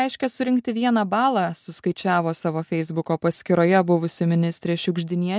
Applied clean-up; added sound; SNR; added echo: none; none; none; none.